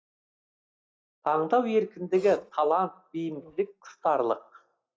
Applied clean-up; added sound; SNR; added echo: neural mask model DeepFilterNet 3.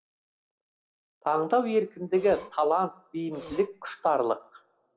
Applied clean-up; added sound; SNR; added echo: none; Burping, eructation; 15 dB; reverberation time 0.3 s.